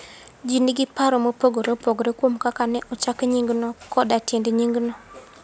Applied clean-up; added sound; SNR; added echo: none; none; none; none.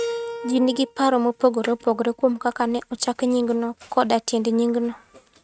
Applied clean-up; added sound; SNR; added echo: neural mask model RNNoise.